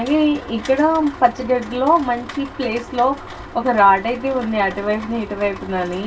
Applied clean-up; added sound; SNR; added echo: none; Rain; 18 dB; reverberation time 0.1 s.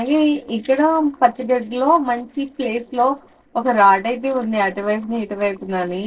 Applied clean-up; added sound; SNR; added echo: neural separator model SepFormer DNS4.